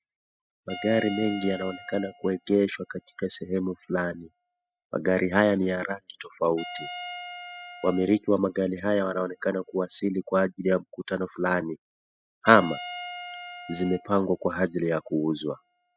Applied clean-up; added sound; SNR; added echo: classical method spectral subtraction.